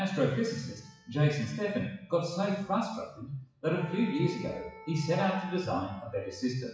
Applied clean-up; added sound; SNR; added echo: classical method WPE with log-MMSE.